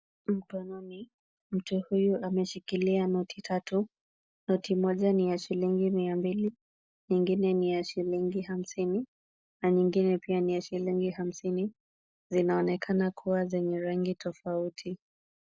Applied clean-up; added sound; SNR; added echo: none; none; none; none.